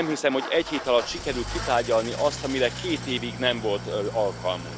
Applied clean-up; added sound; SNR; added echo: none; Idling / Engine starting; 9 dB; none.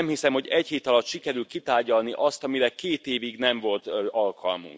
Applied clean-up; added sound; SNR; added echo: none; none; none; none.